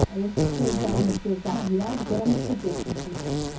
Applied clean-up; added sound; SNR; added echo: none; Insect; 0 dB; reverberation time 0.3 s.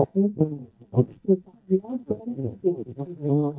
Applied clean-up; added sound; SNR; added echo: neural mask model DeepFilterNet 3.